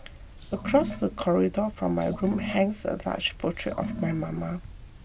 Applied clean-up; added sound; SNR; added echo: none; Sink (filling or washing) / Water; 10 dB; none.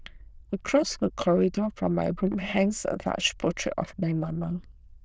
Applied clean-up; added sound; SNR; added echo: neural diffusion model UNIVERSE++.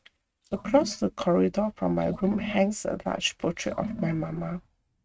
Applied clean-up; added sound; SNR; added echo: neural mask model RNNoise.